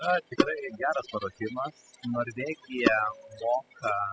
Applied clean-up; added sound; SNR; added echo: classical method spectral subtraction.